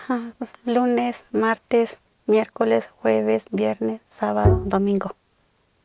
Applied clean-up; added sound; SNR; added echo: none; Bowed string instrument; -1 dB; none.